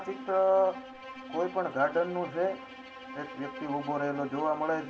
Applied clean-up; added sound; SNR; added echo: none; Bowed string instrument; 13 dB; reverberation time 0.3 s.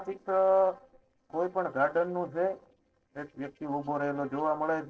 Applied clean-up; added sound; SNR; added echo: neural separator model SepFormer DNS4.